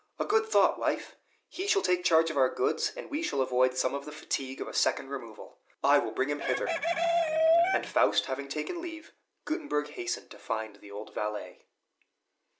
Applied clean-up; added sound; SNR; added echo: none; Chicken, rooster; -1 dB; none.